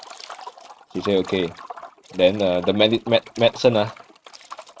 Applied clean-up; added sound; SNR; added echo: neural mask model RNNoise.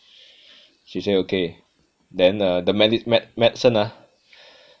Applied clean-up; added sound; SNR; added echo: none; none; none; none.